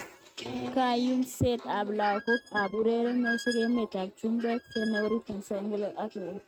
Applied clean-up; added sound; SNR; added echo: neural mask model RNNoise.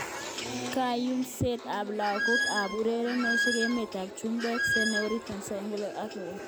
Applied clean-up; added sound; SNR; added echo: none; Squeak; -1 dB; none.